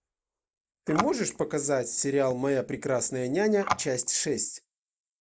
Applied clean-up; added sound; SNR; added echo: neural mask model Resemble Enhance denoiser.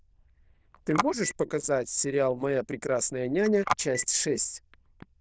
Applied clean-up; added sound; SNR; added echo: neural diffusion model UNIVERSE++.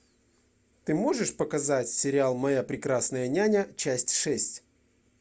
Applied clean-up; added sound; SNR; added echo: none; none; none; none.